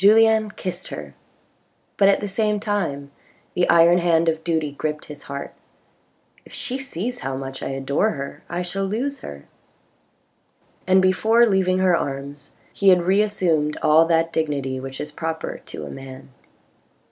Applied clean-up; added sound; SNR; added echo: none; none; none; none.